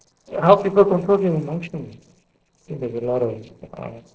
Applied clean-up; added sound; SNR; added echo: neural separator model SepFormer DNS4.